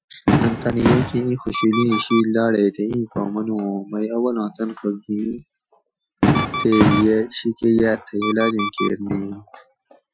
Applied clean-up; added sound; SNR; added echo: classical method Wiener filter.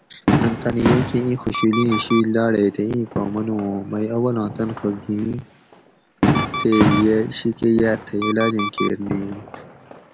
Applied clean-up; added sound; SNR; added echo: none; Alarm + Fireworks; 4 dB; none.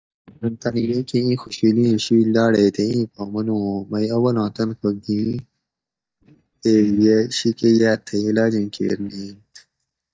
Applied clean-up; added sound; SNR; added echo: neural mask model DeepFilterNet 3.